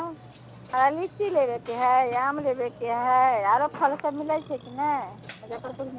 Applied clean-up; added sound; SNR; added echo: none; Burping, eructation; 20 dB; none.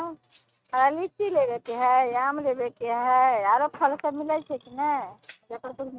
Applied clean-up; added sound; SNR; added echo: neural mask model RNNoise.